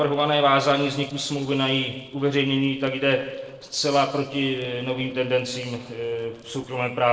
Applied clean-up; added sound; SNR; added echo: neural separator model SepFormer DNS4.